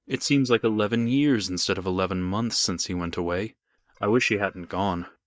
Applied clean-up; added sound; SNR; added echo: neural mask model DeepFilterNet 3.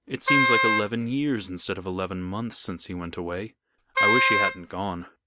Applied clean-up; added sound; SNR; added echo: none; Wind instrument, woodwind instrument; -5 dB; none.